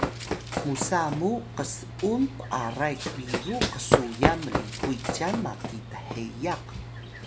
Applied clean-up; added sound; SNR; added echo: none; Run; 0 dB; none.